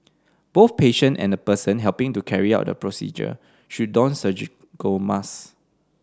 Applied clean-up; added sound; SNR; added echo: none; none; none; none.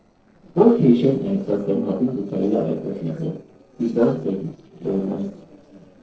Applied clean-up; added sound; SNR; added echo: neural separator model SepFormer DNS4.